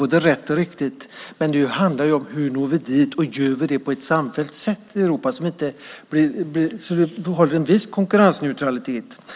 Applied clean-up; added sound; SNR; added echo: none; none; none; none.